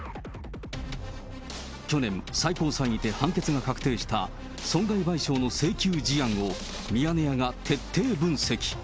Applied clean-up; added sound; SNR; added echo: none; none; none; none.